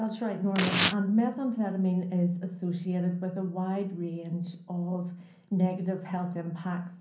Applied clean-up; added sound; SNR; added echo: none; Tearing; 0 dB; reverberation time 0.6 s.